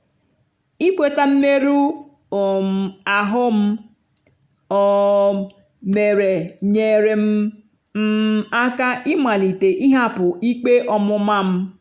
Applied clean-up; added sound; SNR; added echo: none; none; none; none.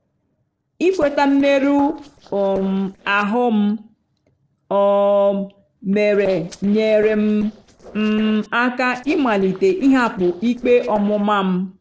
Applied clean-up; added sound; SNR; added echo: neural separator model SepFormer DNS4.